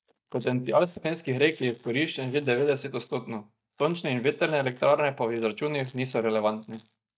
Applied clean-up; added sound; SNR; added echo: neural mask model DeepFilterNet 3.